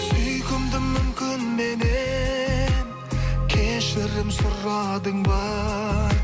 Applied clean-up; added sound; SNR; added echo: none; none; none; none.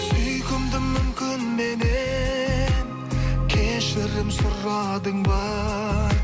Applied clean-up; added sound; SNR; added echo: none; Bowed string instrument; 16 dB; none.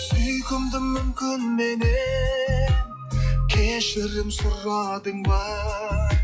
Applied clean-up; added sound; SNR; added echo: classical method log-MMSE.